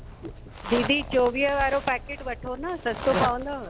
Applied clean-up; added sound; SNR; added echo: none; Zipper (clothing); 8 dB; none.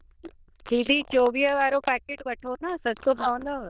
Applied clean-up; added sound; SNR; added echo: neural diffusion model UNIVERSE++.